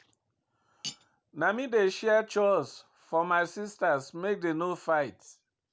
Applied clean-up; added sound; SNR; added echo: none; Cutlery, silverware; 18 dB; none.